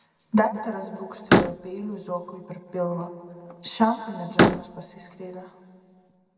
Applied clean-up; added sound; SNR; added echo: none; Slam; -2 dB; reverberation time 2.2 s.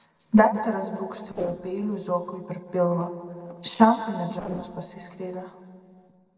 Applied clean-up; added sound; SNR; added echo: neural separator model SepFormer DNS4.